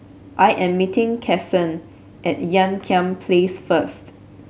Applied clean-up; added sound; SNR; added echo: none; none; none; none.